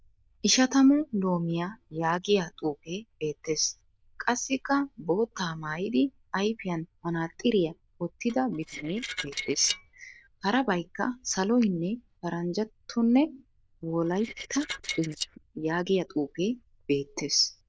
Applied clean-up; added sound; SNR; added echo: neural diffusion model UNIVERSE++.